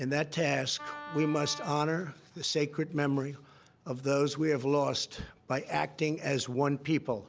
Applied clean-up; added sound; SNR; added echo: none; Wind instrument, woodwind instrument; 13 dB; none.